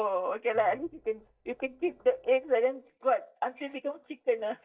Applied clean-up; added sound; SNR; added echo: neural mask model DeepFilterNet 3.